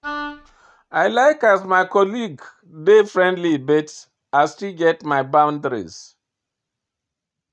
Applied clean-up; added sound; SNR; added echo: neural mask model RNNoise.